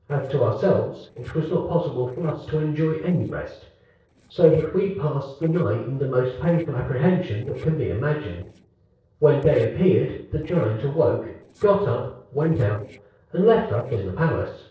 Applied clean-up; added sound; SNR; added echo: neural separator model SepFormer DNS4.